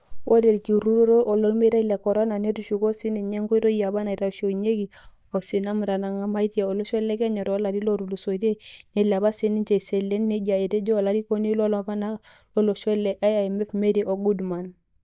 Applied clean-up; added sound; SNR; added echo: neural mask model DeepFilterNet 3.